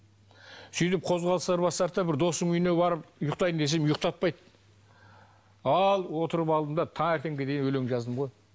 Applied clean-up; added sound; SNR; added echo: none; none; none; none.